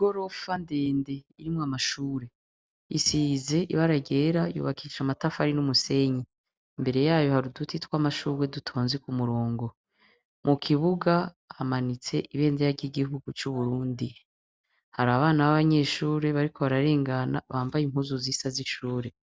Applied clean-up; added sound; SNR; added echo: none; none; none; none.